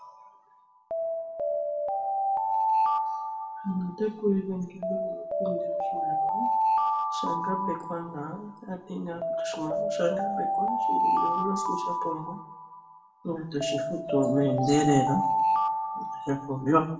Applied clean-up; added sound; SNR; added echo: none; Alarm; -3 dB; reverberation time 0.6 s.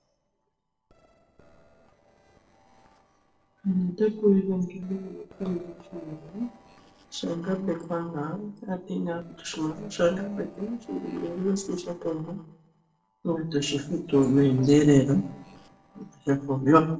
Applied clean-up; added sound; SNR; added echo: neural separator model SepFormer DNS4.